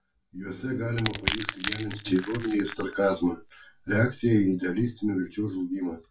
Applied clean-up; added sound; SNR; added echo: none; Crushing; 5 dB; reverberation time 0.2 s.